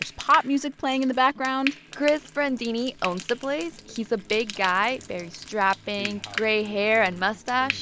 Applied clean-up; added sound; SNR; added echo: none; Frying (food); 13 dB; none.